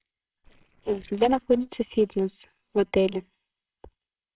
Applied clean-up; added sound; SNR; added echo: neural separator model SepFormer WHAMR!.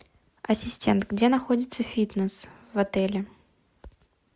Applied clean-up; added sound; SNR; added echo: none; none; none; none.